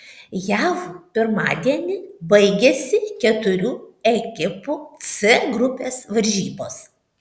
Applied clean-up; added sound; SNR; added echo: none; none; none; none.